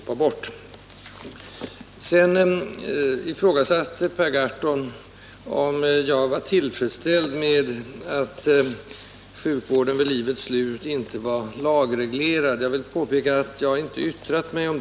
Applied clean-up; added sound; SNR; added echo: none; none; none; none.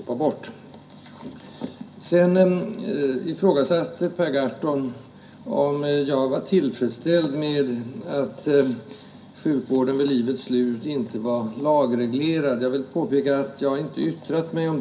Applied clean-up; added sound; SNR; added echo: none; none; none; reverberation time 0.3 s.